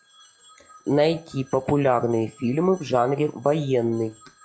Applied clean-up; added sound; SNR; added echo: classical method log-MMSE.